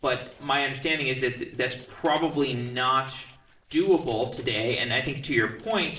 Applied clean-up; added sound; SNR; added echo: neural separator model SepFormer DNS4.